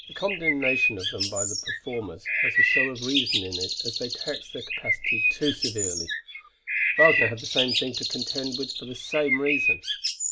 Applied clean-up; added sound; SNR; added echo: none; Bird; -4 dB; none.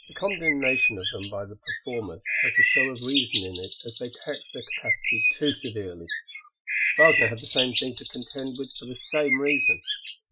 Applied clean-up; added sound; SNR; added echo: classical method Wiener filter.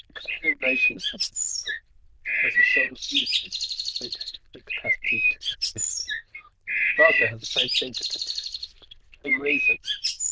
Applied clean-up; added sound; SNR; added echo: neural diffusion model UNIVERSE++.